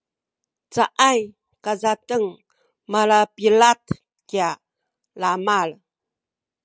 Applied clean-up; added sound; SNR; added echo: none; none; none; none.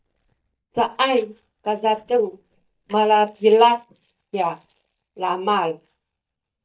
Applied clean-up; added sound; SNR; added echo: neural mask model DeepFilterNet 3.